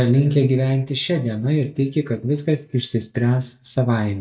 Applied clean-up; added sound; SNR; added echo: neural mask model DeepFilterNet 3.